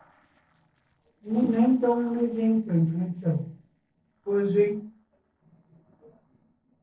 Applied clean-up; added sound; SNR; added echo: neural separator model SepFormer DNS4.